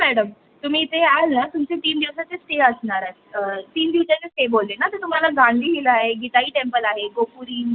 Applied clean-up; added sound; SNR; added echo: none; none; none; none.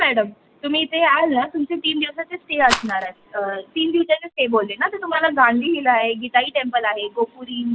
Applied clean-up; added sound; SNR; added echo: none; Rattle; 6 dB; none.